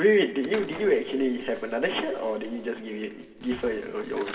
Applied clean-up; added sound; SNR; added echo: none; Slam / Wood; 19 dB; reverberation time 2.1 s.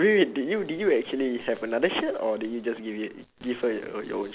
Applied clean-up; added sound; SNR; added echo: none; none; none; none.